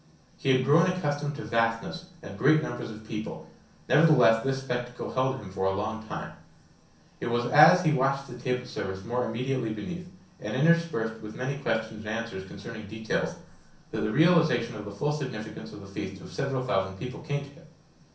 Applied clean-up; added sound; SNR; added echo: none; none; none; reverberation time 0.6 s.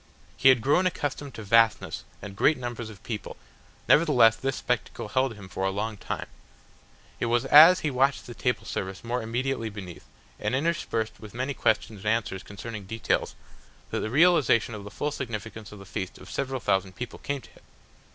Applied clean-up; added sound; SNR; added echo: none; none; none; none.